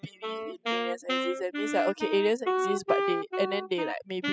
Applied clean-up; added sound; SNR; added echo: classical method spectral subtraction.